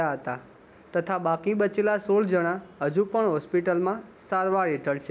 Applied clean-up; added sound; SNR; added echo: none; none; none; none.